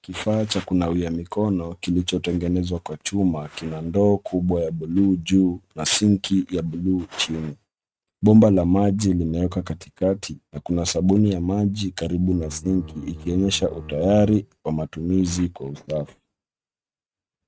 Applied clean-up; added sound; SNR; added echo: neural mask model RNNoise.